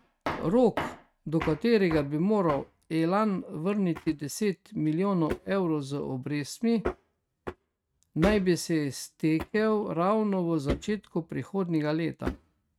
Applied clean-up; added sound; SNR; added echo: neural mask model RNNoise.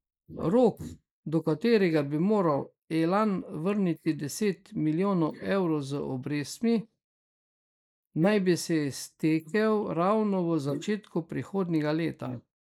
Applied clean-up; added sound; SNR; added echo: neural mask model Resemble Enhance denoiser.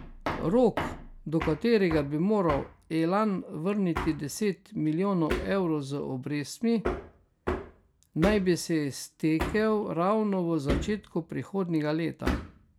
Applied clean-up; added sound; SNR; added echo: none; Hammer; 9 dB; none.